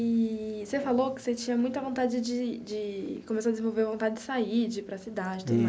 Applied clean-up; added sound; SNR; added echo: none; none; none; none.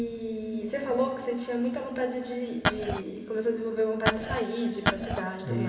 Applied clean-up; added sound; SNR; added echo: none; Glass; -2 dB; reverberation time 2.5 s.